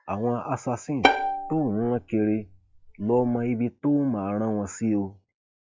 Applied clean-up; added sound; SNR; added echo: classical method log-MMSE.